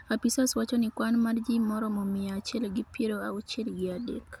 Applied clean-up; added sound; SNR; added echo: none; none; none; none.